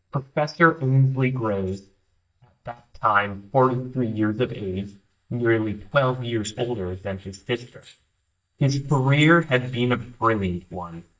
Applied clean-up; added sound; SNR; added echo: neural mask model DeepFilterNet 3.